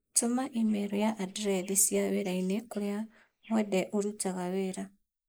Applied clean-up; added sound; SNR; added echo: neural mask model Resemble Enhance denoiser.